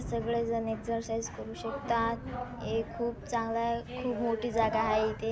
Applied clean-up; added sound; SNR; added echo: none; Thunder / Rain; 12 dB; none.